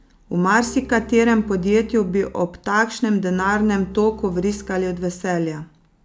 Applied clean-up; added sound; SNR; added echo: none; Bowed string instrument; 19 dB; none.